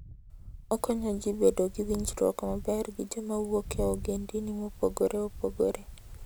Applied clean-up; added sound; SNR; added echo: none; Wind; 12 dB; none.